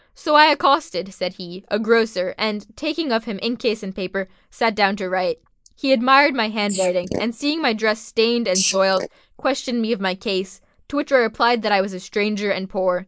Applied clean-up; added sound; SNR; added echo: neural mask model Resemble Enhance denoiser.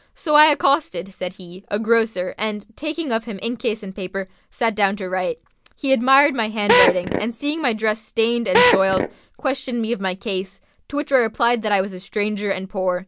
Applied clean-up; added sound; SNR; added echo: none; Drill; -4 dB; none.